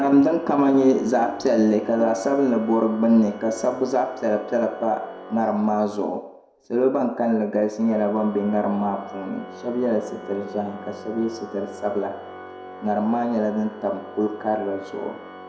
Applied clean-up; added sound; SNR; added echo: none; Organ; 17 dB; reverberation time 0.6 s.